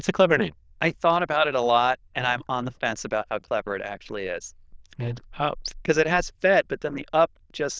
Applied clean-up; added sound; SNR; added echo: neural diffusion model UNIVERSE++.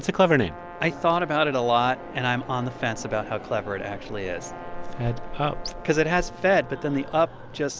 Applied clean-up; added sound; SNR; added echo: none; Brass instrument; 18 dB; none.